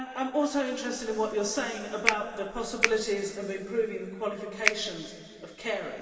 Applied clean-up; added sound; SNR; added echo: none; Finger snapping; -2 dB; reverberation time 2.5 s.